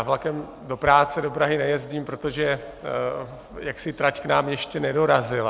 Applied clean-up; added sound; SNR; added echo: none; none; none; none.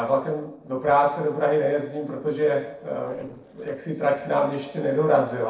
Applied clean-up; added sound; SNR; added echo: neural separator model SepFormer DNS4.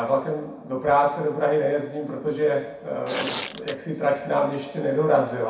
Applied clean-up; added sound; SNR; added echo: none; Tearing; 8 dB; reverberation time 0.6 s.